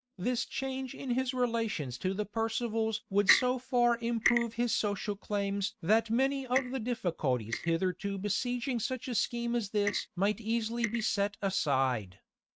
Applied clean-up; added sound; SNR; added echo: neural mask model RNNoise.